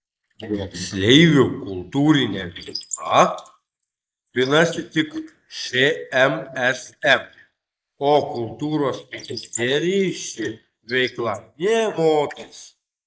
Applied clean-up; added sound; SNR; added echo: neural mask model Resemble Enhance denoiser.